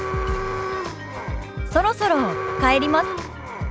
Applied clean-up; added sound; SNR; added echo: none; Alarm; 6 dB; none.